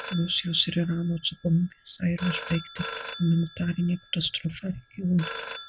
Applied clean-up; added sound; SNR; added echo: none; Telephone; 4 dB; none.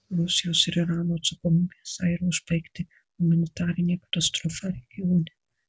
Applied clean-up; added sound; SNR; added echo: none; none; none; none.